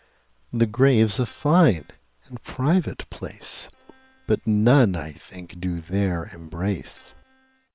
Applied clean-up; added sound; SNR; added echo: neural separator model SepFormer WHAM!.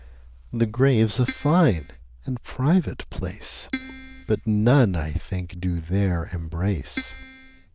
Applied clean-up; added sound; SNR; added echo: neural diffusion model UNIVERSE++.